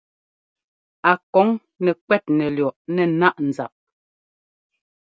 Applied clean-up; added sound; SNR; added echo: none; none; none; none.